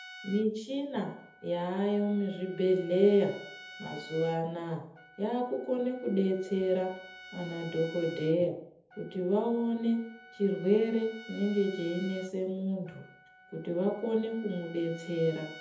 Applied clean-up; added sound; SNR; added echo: none; Trumpet; 20 dB; reverberation time 0.7 s.